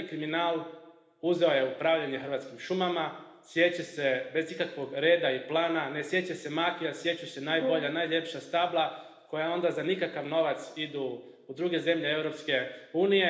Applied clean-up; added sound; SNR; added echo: none; Brass instrument; 9 dB; reverberation time 1.1 s.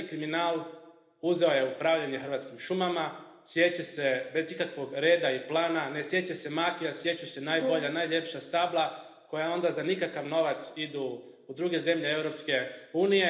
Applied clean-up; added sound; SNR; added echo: neural separator model SepFormer DNS4.